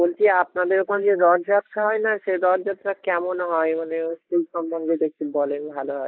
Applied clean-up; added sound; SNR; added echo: neural mask model Resemble Enhance denoiser.